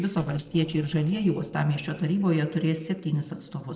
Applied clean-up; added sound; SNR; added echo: neural separator model SepFormer DNS4.